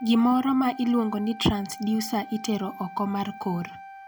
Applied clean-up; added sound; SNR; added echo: none; Wind instrument, woodwind instrument; 17 dB; none.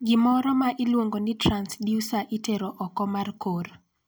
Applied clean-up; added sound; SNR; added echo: none; none; none; none.